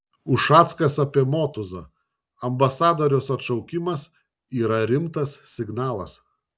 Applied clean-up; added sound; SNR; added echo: none; none; none; none.